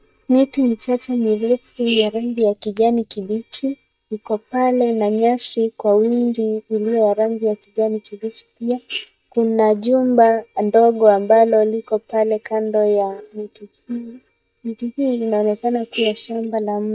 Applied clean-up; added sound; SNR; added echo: neural mask model DeepFilterNet 3.